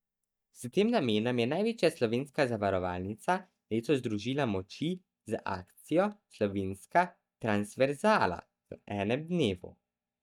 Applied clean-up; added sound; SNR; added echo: neural mask model DeepFilterNet 3.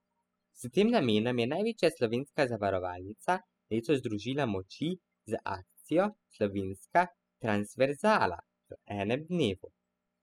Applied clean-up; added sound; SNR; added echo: classical method spectral subtraction.